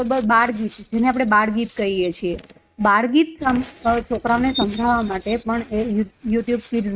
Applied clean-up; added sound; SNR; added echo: neural mask model RNNoise.